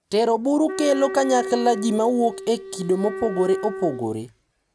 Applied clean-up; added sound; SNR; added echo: none; Wind instrument, woodwind instrument; 10 dB; none.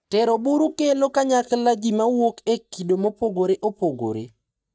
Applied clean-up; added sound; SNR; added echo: neural mask model DeepFilterNet 3.